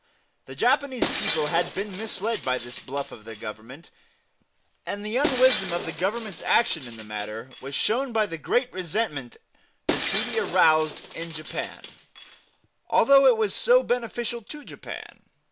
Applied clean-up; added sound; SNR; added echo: none; Shatter; 7 dB; none.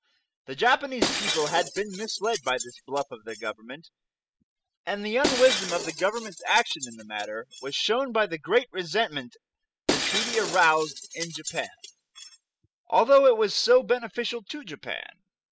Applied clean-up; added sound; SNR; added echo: classical method spectral subtraction.